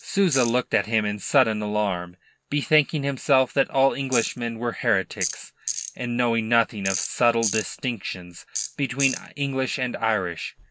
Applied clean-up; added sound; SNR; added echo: none; Tools; 12 dB; none.